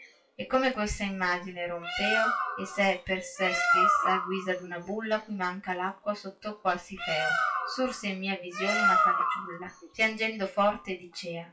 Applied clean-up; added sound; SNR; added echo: classical method WPE with log-MMSE.